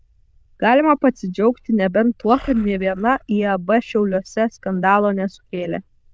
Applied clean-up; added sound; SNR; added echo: neural diffusion model UNIVERSE++.